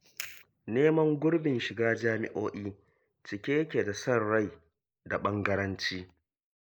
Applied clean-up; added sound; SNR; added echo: neural mask model Resemble Enhance denoiser.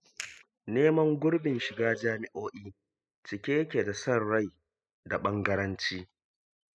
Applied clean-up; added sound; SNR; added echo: classical method spectral subtraction.